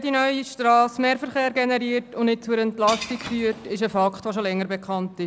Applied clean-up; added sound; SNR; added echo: none; Shatter / Crushing; 15 dB; none.